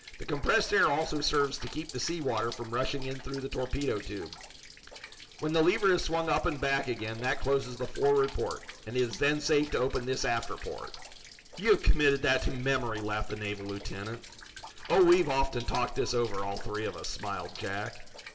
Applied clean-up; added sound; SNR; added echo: none; Rain; 18 dB; reverberation time 1.5 s.